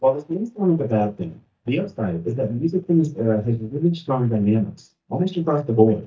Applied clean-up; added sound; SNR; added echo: neural mask model DeepFilterNet 3.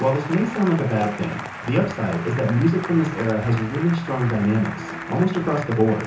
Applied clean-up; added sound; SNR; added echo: none; Applause / Cheering; 12 dB; reverberation time 0.6 s.